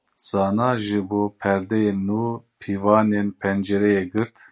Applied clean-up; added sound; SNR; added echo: none; none; none; none.